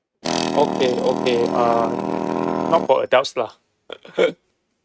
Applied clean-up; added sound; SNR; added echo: neural mask model RNNoise.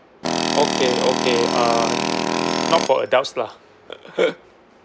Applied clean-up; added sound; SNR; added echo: none; Tools; -1 dB; none.